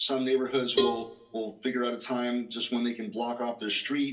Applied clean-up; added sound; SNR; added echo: none; Cowbell; 5 dB; reverberation time 0.3 s.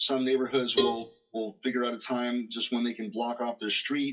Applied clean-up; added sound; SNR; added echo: classical method WPE with log-MMSE.